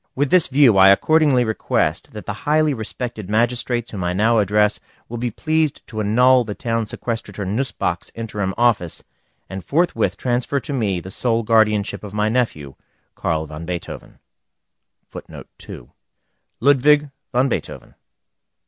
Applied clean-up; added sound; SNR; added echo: none; none; none; none.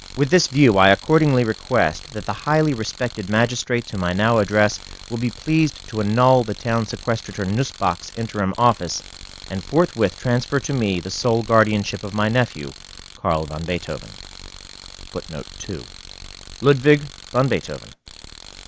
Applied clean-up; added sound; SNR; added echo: none; Tools; 18 dB; none.